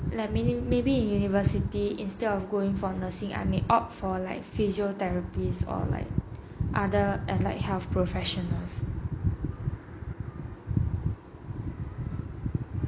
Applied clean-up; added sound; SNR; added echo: none; none; none; none.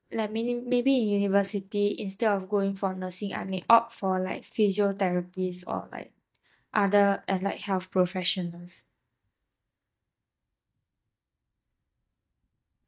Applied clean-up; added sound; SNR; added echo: neural mask model DeepFilterNet 3.